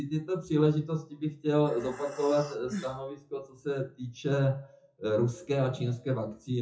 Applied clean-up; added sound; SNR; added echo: classical method WPE with log-MMSE.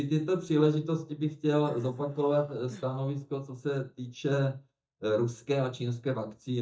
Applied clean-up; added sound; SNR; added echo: neural mask model DeepFilterNet 3.